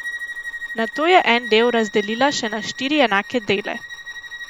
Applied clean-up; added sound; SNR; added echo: none; Bowed string instrument; 11 dB; none.